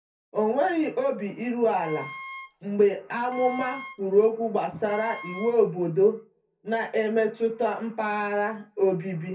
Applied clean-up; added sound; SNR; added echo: none; Wind instrument, woodwind instrument; 15 dB; reverberation time 0.3 s.